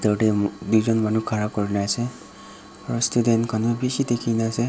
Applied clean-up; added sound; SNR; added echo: none; none; none; none.